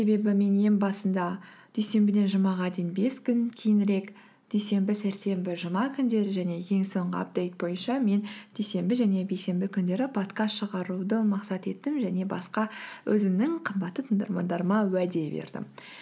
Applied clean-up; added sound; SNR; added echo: none; none; none; none.